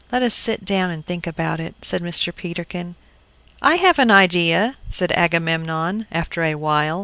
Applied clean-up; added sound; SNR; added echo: none; none; none; none.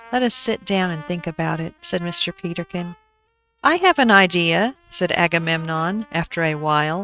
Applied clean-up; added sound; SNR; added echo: neural mask model RNNoise.